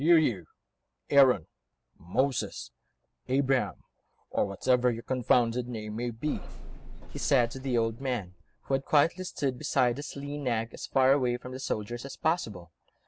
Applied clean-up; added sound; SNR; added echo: none; Bus / Engine; 9 dB; none.